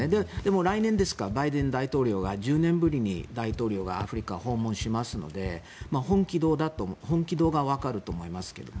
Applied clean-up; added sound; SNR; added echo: none; Run; 14 dB; none.